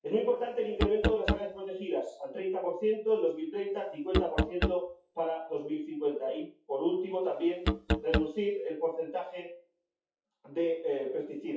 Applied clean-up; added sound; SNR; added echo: classical method WPE with log-MMSE.